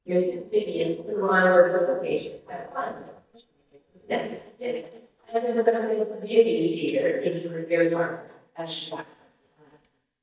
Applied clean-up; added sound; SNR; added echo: neural mask model DeepFilterNet 3.